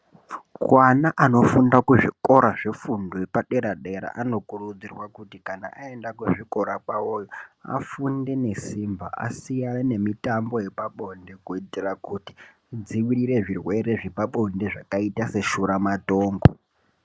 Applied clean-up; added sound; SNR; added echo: none; none; none; none.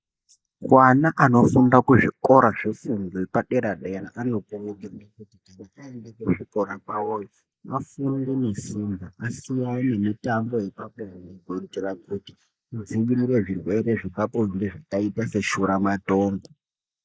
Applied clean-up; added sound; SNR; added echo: neural mask model Resemble Enhance denoiser.